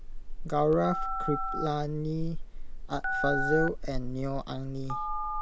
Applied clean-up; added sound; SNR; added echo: none; Telephone; 1 dB; none.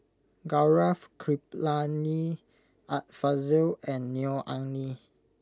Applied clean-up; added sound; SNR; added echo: none; none; none; none.